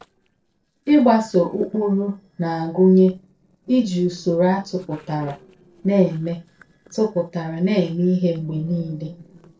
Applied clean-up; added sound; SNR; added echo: neural separator model SepFormer DNS4.